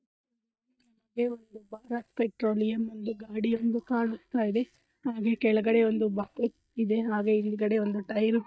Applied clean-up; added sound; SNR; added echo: neural mask model DeepFilterNet 3.